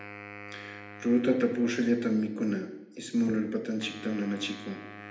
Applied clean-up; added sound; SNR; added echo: none; Wind instrument, woodwind instrument; 17 dB; reverberation time 0.8 s.